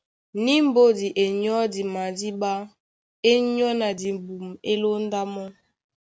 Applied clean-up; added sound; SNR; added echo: none; none; none; none.